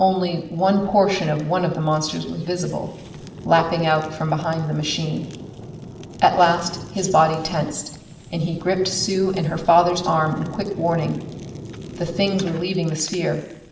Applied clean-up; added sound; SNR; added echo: none; Fire; 15 dB; reverberation time 1.0 s.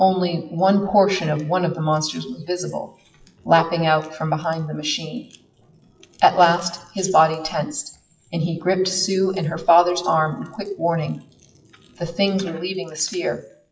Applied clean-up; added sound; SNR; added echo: classical method WPE with log-MMSE.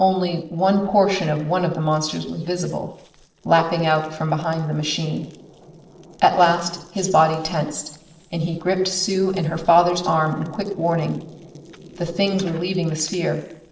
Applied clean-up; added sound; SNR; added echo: neural separator model SepFormer DNS4.